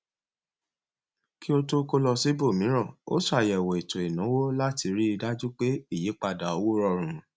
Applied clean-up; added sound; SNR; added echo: none; none; none; none.